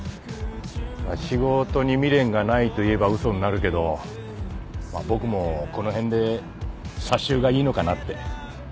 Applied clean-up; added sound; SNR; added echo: none; none; none; none.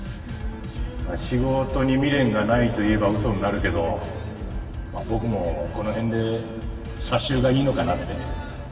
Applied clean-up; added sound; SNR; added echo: none; none; none; reverberation time 2.4 s.